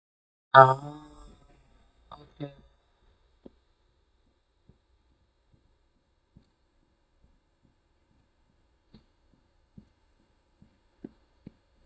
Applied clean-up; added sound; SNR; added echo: neural mask model DeepFilterNet 3.